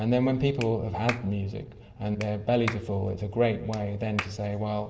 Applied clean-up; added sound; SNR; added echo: none; Clapping; 14 dB; reverberation time 2.6 s.